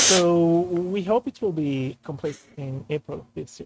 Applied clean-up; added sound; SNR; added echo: neural mask model RNNoise.